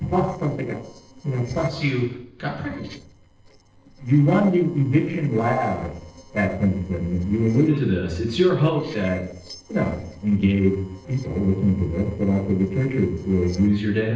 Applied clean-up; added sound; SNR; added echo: neural separator model SepFormer DNS4.